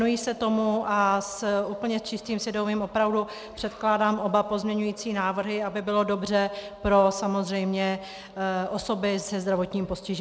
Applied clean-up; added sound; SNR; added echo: none; none; none; none.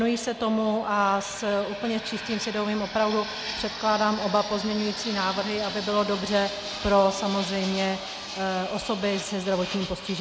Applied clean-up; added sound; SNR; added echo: none; Fixed-wing aircraft, airplane; 10 dB; none.